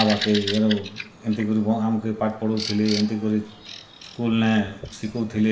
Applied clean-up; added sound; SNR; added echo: none; Bird vocalization, bird call, bird song; 12 dB; reverberation time 0.7 s.